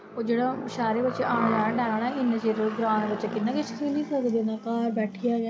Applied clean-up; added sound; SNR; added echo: none; none; none; reverberation time 2.1 s.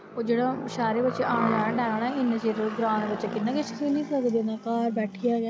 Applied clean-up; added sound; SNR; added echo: none; none; none; none.